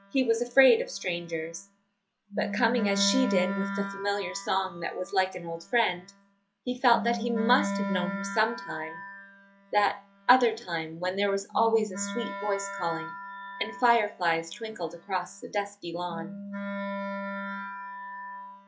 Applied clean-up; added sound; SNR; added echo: classical method log-MMSE.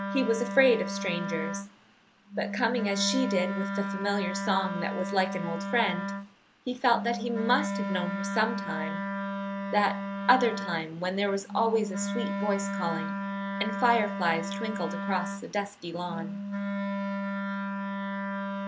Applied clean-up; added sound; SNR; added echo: none; Wind instrument, woodwind instrument; 3 dB; none.